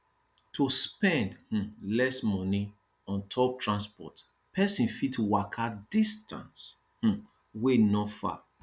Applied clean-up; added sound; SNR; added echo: none; none; none; none.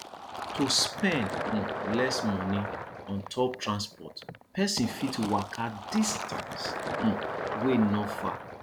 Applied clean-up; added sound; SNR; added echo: none; Fill (with liquid); 5 dB; none.